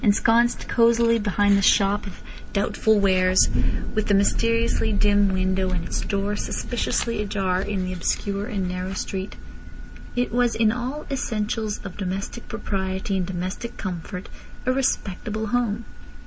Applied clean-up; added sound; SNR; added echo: none; Thunder; 4 dB; none.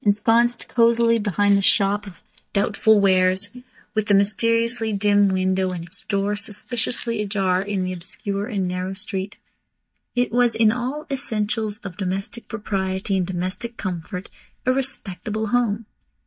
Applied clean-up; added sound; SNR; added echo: neural mask model DeepFilterNet 3.